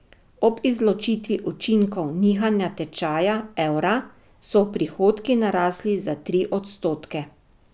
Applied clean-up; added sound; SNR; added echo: none; none; none; none.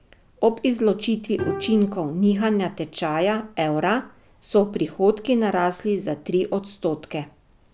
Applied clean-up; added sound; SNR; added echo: none; Bowed string instrument; 12 dB; none.